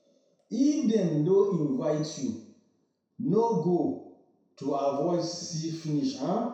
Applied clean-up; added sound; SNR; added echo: none; none; none; reverberation time 0.7 s.